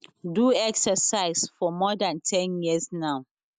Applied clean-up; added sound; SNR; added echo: none; none; none; none.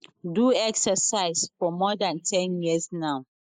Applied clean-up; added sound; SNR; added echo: neural mask model Resemble Enhance denoiser.